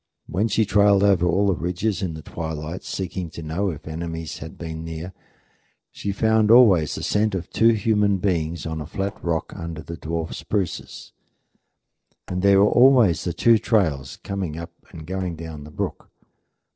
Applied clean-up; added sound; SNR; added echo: neural separator model SepFormer DNS4.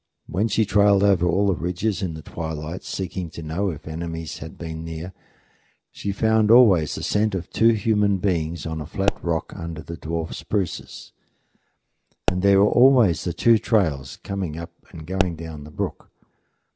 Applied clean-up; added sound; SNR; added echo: none; Explosion; 8 dB; none.